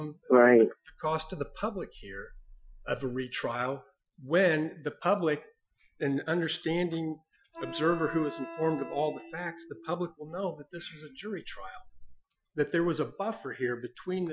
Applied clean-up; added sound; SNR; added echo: classical method Wiener filter.